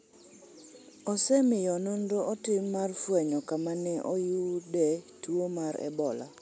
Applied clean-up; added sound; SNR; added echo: none; none; none; none.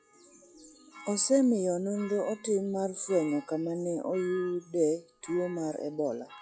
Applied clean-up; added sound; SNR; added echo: classical method log-MMSE.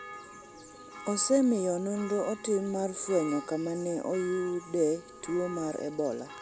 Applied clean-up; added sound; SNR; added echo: none; Church bell; 16 dB; none.